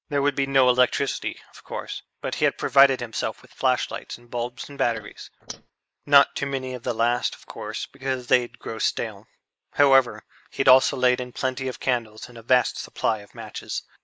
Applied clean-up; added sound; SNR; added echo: neural mask model Resemble Enhance denoiser.